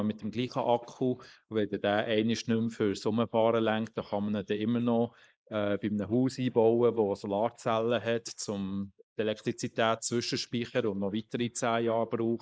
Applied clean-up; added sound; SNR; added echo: neural mask model Resemble Enhance denoiser.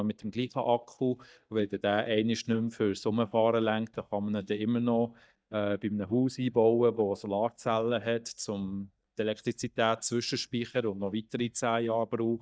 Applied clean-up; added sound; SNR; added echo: neural mask model DeepFilterNet 3.